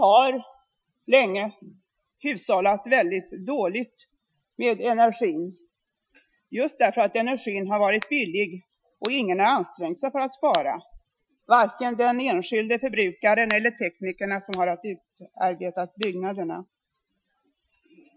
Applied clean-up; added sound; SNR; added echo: classical method Wiener filter.